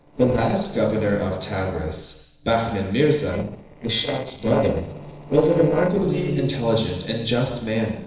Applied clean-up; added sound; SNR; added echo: neural separator model SepFormer DNS4.